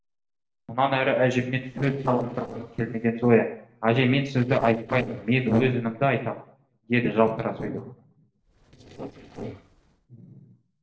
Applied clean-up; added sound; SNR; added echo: neural separator model SepFormer DNS4.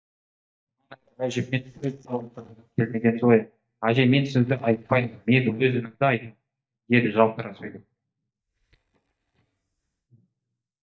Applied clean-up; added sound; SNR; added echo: neural mask model DeepFilterNet 3.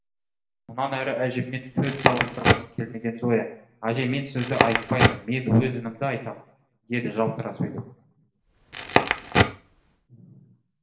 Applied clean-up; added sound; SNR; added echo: none; Crackle; -1 dB; reverberation time 0.6 s.